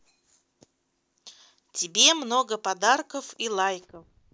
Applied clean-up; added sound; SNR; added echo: none; none; none; none.